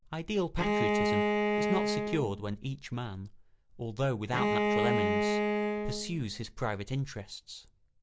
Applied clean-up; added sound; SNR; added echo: none; Bowed string instrument; -4 dB; none.